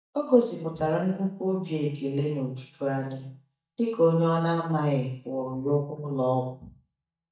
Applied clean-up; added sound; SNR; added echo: neural mask model DeepFilterNet 3.